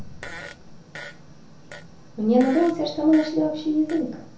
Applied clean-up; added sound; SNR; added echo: none; Fart; 18 dB; reverberation time 0.6 s.